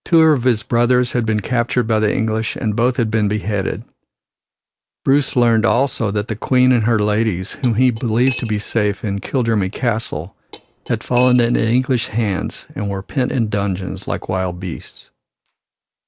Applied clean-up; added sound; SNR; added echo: none; Cutlery, silverware; 14 dB; none.